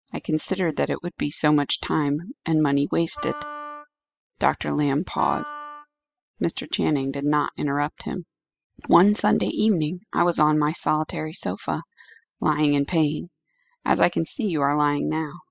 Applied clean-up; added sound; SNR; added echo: classical method spectral subtraction.